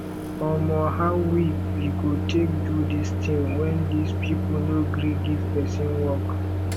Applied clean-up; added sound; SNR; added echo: none; Microwave oven; -1 dB; none.